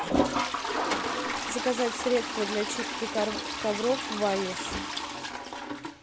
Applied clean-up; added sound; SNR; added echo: none; Toilet flush; -1 dB; none.